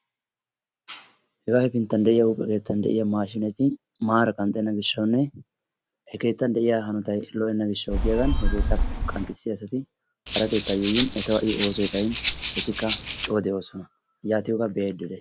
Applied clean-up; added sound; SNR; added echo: none; Rattle (instrument) + Telephone; -2 dB; none.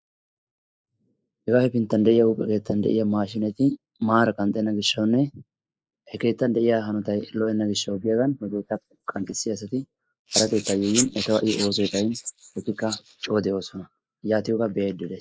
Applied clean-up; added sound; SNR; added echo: neural mask model Resemble Enhance denoiser.